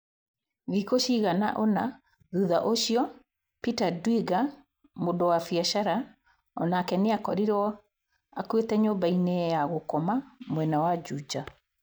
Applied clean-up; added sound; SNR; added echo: none; none; none; none.